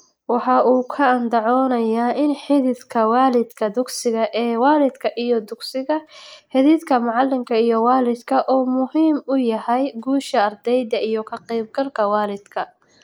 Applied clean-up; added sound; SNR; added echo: neural mask model Resemble Enhance denoiser.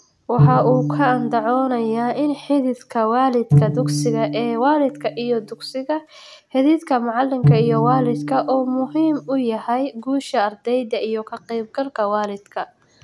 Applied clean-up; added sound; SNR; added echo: none; Bowed string instrument; 2 dB; none.